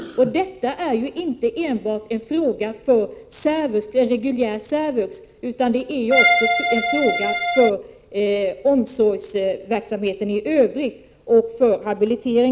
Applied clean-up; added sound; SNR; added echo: none; Accordion; -3 dB; none.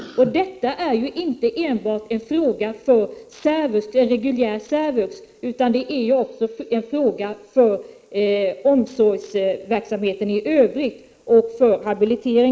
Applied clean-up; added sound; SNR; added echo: neural mask model Resemble Enhance denoiser.